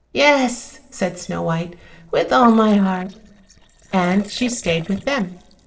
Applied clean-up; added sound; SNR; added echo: neural separator model SepFormer DNS4.